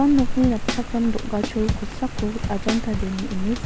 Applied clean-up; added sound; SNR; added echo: none; Drum kit + Rain; 2 dB; none.